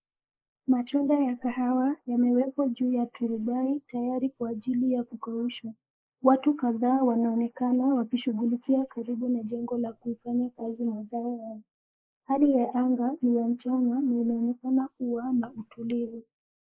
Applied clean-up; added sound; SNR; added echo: neural mask model Resemble Enhance denoiser.